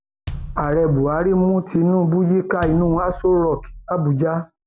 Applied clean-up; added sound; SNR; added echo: none; Bass drum; 14 dB; none.